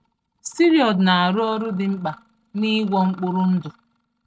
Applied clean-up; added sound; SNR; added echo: neural mask model RNNoise.